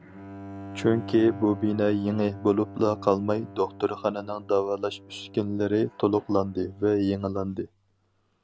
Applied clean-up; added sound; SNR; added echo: none; Bowed string instrument; 16 dB; none.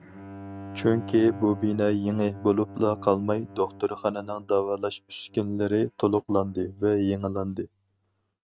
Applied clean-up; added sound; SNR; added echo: neural mask model RNNoise.